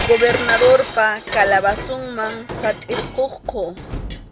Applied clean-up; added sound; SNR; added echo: none; Shatter + Dishes, pots, and pans; 8 dB; none.